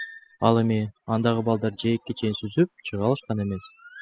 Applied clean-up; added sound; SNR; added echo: classical method spectral subtraction.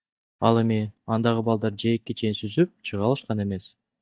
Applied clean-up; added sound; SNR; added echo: neural mask model DeepFilterNet 3.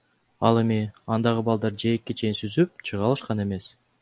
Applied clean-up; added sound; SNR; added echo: none; none; none; none.